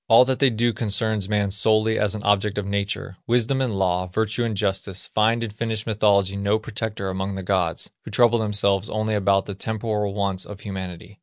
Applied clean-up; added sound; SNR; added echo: none; none; none; none.